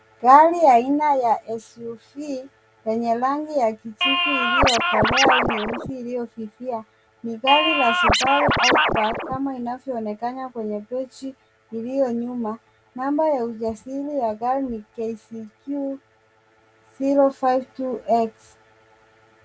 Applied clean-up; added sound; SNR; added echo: none; Scratching (performance technique); -3 dB; none.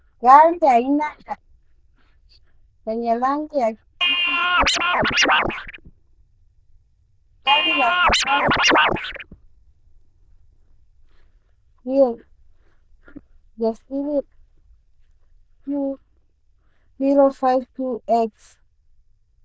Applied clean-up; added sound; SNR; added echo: neural diffusion model UNIVERSE++.